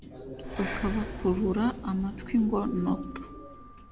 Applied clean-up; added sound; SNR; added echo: none; Breathing + Sliding door; 9 dB; none.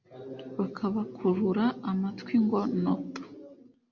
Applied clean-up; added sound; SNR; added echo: none; none; none; none.